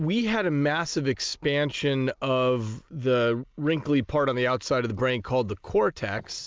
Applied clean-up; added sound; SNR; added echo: neural mask model Resemble Enhance denoiser.